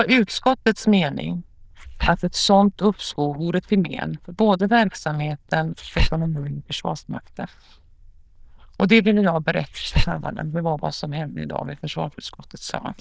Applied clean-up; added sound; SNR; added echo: neural diffusion model UNIVERSE++.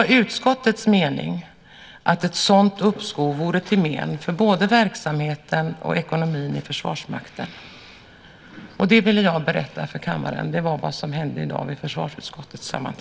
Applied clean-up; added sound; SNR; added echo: none; none; none; none.